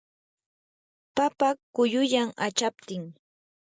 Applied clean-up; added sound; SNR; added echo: none; none; none; none.